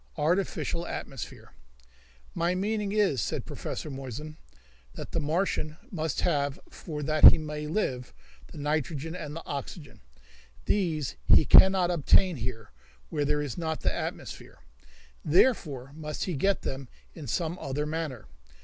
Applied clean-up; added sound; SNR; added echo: none; none; none; none.